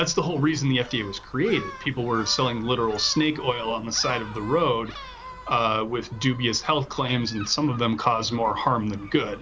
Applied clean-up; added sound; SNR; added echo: none; Gull, seagull; 16 dB; none.